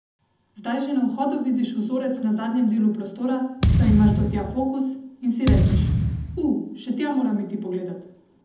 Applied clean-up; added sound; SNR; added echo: none; Thump, thud; -3 dB; reverberation time 0.8 s.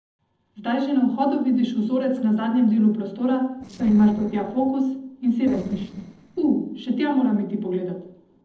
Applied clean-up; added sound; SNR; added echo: neural separator model SepFormer DNS4.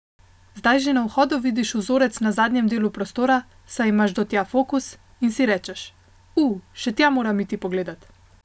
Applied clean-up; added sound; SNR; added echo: none; none; none; none.